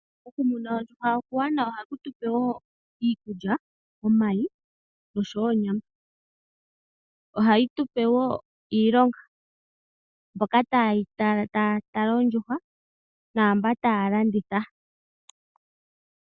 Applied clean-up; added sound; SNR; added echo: none; none; none; none.